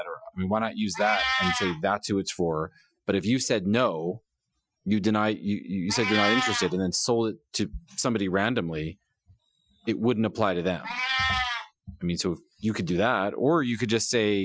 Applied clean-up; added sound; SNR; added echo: classical method Wiener filter.